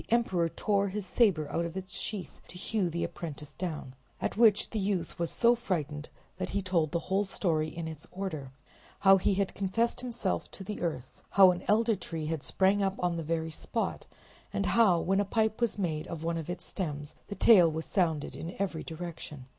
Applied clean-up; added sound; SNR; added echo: none; none; none; none.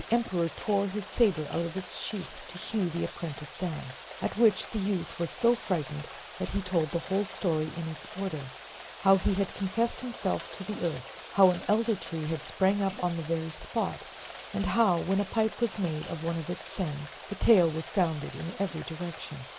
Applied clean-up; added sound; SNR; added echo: none; Rain; 13 dB; none.